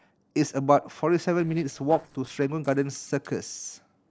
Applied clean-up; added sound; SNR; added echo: neural separator model SepFormer DNS4.